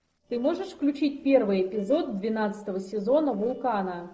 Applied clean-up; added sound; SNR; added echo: neural separator model SepFormer DNS4.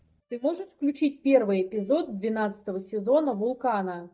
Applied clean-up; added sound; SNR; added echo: neural mask model DeepFilterNet 3.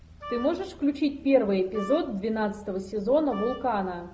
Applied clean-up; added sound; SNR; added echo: none; Wind instrument, woodwind instrument; 15 dB; none.